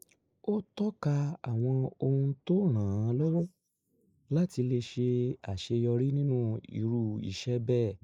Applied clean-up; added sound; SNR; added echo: neural mask model Resemble Enhance denoiser.